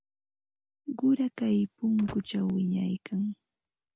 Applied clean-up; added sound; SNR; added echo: none; Slam / Wood; 19 dB; none.